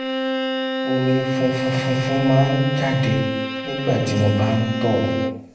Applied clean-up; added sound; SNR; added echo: none; Bowed string instrument; 3 dB; reverberation time 1.0 s.